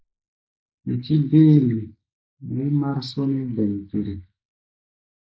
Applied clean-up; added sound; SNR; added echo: neural mask model Resemble Enhance denoiser.